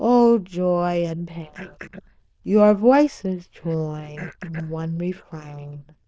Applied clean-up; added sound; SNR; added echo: neural diffusion model UNIVERSE++.